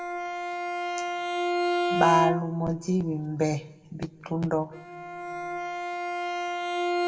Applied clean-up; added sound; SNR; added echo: none; Bowed string instrument; 0 dB; reverberation time 1.9 s.